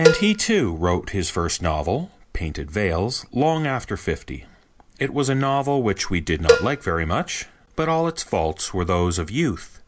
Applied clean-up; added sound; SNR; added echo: none; Cowbell; 2 dB; none.